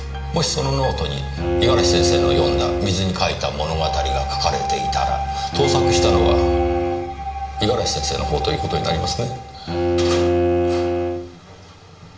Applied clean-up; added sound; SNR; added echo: none; Bowed string instrument; 1 dB; reverberation time 1.2 s.